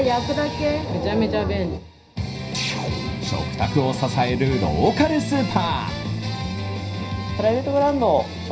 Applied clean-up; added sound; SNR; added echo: none; none; none; reverberation time 0.4 s.